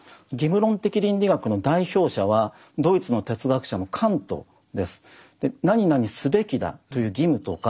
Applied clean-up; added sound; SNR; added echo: none; none; none; none.